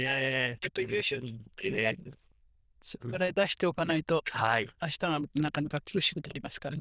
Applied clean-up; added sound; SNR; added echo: neural diffusion model UNIVERSE++.